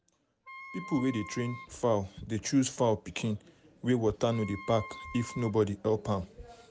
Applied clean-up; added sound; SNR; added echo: none; Wind instrument, woodwind instrument; 15 dB; none.